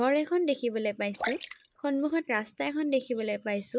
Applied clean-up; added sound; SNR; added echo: neural mask model Resemble Enhance denoiser.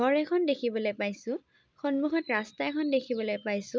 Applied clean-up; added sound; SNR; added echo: none; none; none; none.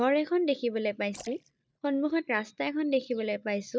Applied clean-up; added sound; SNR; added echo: neural mask model DeepFilterNet 3.